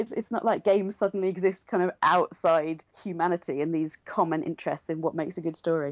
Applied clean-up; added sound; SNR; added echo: none; none; none; none.